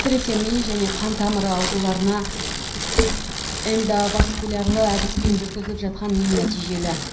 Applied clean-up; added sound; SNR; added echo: none; Bicycle; 2 dB; reverberation time 0.5 s.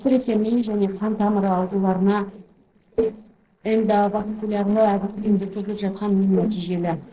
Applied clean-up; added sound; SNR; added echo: neural separator model SepFormer DNS4.